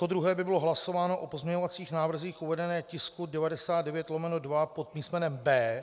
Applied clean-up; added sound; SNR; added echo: none; none; none; none.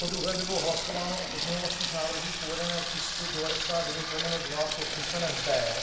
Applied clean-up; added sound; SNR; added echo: none; Sink (filling or washing) / Water tap, faucet; 0 dB; reverberation time 0.8 s.